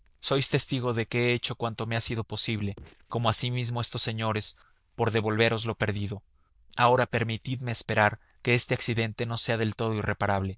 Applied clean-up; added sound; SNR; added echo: neural diffusion model UNIVERSE++.